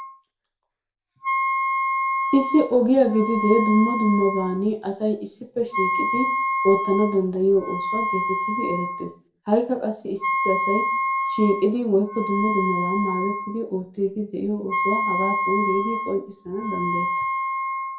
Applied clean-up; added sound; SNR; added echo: none; Wind instrument, woodwind instrument; 3 dB; reverberation time 0.3 s.